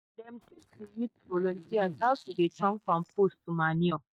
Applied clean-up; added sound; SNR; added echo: neural mask model DeepFilterNet 3.